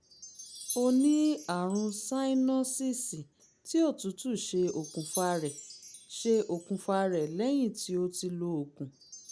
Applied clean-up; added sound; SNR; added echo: none; Wind chime; 13 dB; none.